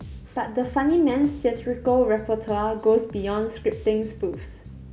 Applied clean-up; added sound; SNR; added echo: none; Bass guitar; 17 dB; none.